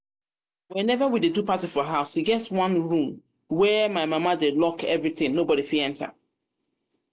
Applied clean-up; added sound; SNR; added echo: none; none; none; none.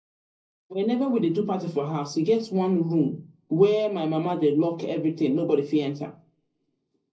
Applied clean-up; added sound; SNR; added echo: none; none; none; reverberation time 0.4 s.